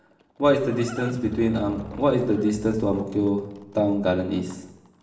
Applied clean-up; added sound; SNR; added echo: none; Livestock, farm animals, working animals; 17 dB; reverberation time 0.9 s.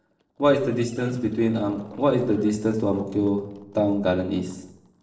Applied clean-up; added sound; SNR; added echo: neural separator model SepFormer DNS4.